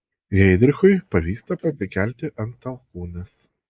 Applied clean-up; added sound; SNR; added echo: neural mask model Resemble Enhance denoiser.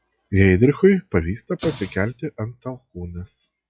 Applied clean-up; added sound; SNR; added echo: classical method log-MMSE.